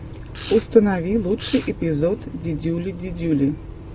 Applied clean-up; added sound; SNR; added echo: none; Domestic sounds, home sounds; 19 dB; none.